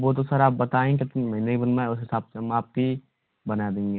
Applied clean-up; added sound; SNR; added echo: none; none; none; none.